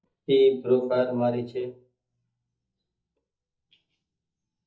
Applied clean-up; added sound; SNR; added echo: neural mask model DeepFilterNet 3.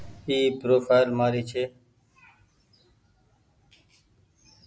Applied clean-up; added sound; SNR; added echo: none; none; none; none.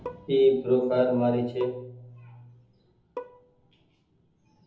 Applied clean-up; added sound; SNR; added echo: none; Bowed string instrument; 18 dB; reverberation time 0.7 s.